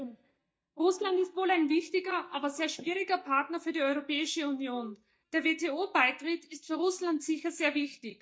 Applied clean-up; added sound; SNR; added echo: neural mask model DeepFilterNet 3.